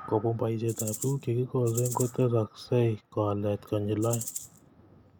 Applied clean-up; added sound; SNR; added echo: none; Rattle (instrument); 11 dB; none.